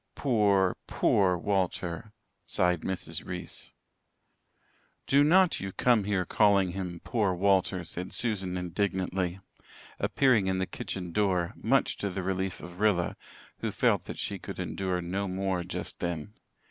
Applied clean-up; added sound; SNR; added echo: none; none; none; none.